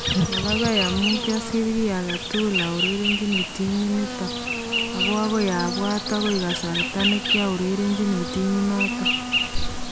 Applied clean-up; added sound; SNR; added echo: none; Insect; 1 dB; none.